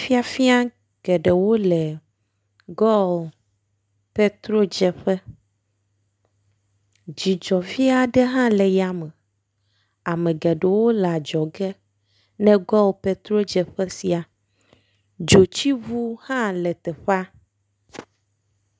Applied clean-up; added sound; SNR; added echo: none; none; none; none.